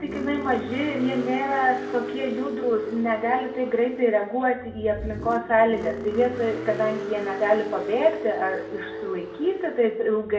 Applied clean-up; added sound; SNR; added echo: none; Car; 9 dB; reverberation time 0.7 s.